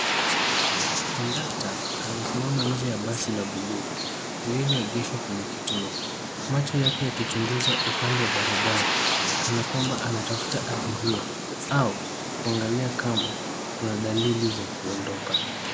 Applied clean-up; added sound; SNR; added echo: none; Bird; -1 dB; none.